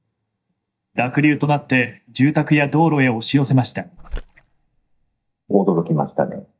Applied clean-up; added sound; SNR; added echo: neural mask model DeepFilterNet 3.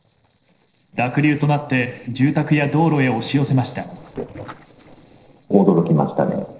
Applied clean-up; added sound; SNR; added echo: neural separator model SepFormer DNS4.